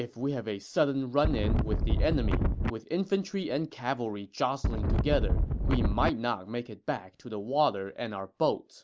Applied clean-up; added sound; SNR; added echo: none; Wind; -4 dB; none.